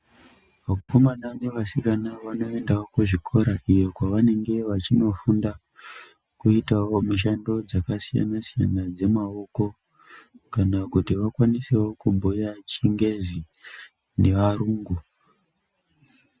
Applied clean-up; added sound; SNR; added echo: none; none; none; none.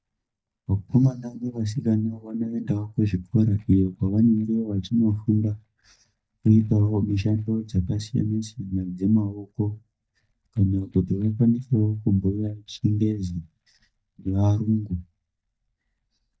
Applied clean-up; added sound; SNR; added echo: neural mask model DeepFilterNet 3.